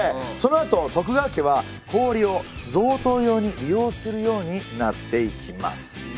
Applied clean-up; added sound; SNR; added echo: none; Bird; 20 dB; none.